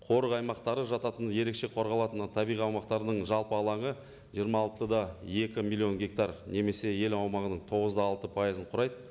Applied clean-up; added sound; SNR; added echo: none; none; none; none.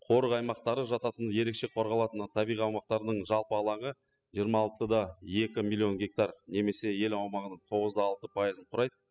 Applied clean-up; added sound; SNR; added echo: classical method spectral subtraction.